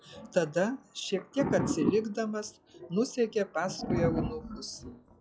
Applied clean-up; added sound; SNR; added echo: classical method log-MMSE.